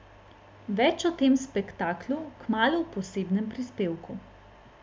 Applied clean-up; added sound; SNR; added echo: none; none; none; none.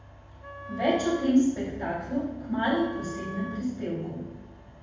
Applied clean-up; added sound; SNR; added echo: none; Wind instrument, woodwind instrument; 14 dB; reverberation time 1.2 s.